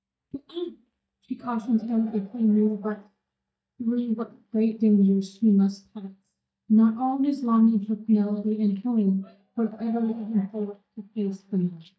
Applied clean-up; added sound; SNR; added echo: neural mask model DeepFilterNet 3.